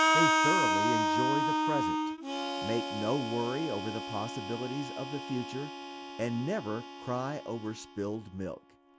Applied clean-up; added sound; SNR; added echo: none; Harmonica; -3 dB; none.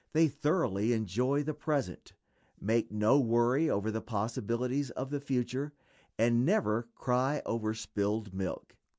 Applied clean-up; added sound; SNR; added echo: none; none; none; none.